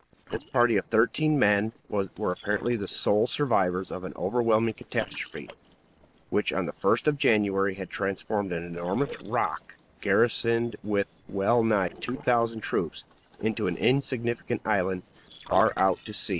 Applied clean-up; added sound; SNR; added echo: neural separator model SepFormer DNS4.